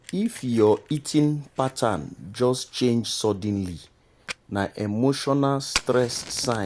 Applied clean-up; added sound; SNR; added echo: none; Fire; 16 dB; none.